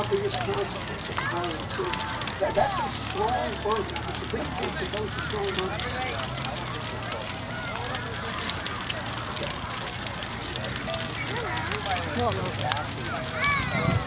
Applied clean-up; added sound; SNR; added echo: none; Crackle; -4 dB; reverberation time 0.2 s.